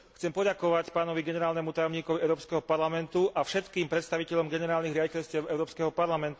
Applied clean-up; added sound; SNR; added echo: none; none; none; none.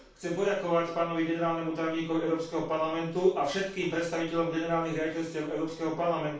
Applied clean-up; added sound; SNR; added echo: none; none; none; reverberation time 0.3 s.